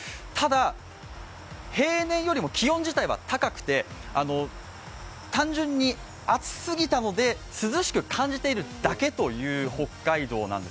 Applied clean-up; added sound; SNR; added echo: none; none; none; none.